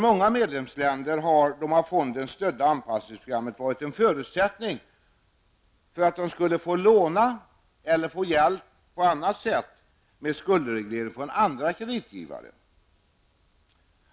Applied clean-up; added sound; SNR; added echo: none; none; none; none.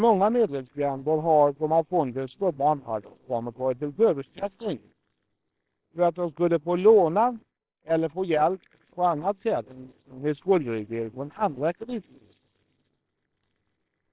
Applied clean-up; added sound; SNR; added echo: neural separator model SepFormer WHAMR!.